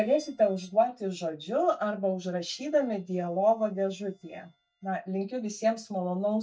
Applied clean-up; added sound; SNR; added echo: neural mask model DeepFilterNet 3.